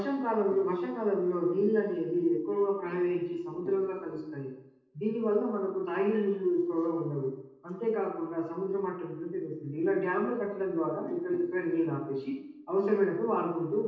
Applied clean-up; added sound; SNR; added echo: neural separator model SepFormer DNS4.